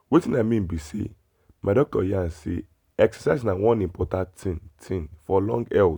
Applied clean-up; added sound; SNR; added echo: none; none; none; none.